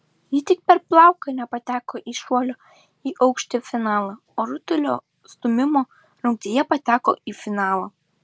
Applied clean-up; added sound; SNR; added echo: none; none; none; none.